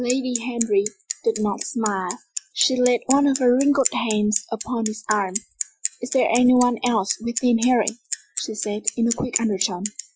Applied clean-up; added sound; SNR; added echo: classical method Wiener filter.